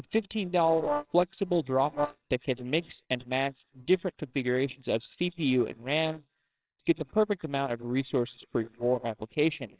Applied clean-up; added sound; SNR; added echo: neural separator model SepFormer WHAMR!.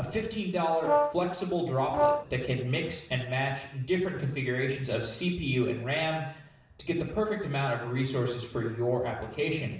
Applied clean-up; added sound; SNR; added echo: none; Brass instrument; -1 dB; reverberation time 0.7 s.